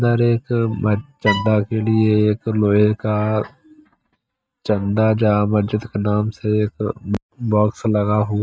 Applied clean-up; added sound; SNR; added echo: neural mask model RNNoise.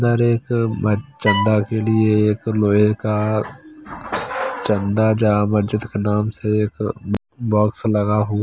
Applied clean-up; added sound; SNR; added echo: none; Bowed string instrument; 6 dB; none.